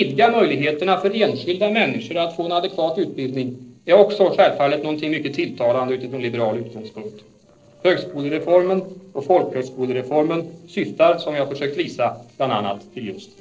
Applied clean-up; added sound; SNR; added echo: neural separator model SepFormer DNS4.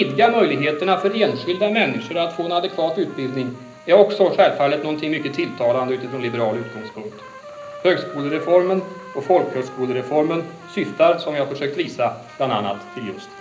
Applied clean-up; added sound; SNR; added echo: none; Trumpet; 18 dB; reverberation time 0.5 s.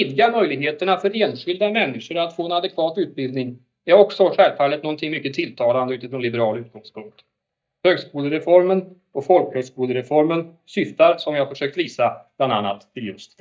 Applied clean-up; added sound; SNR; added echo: neural mask model DeepFilterNet 3.